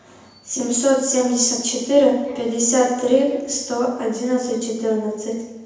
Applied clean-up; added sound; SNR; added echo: none; none; none; reverberation time 0.9 s.